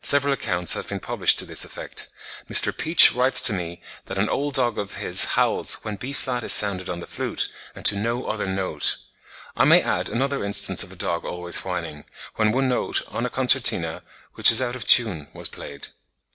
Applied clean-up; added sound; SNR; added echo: none; none; none; none.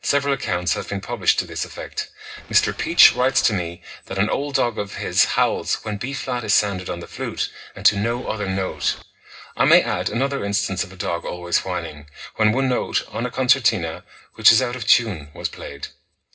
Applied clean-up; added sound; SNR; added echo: none; Boat, Water vehicle; 19 dB; reverberation time 0.2 s.